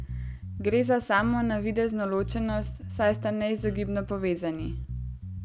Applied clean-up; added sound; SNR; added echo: none; Bass guitar; 8 dB; none.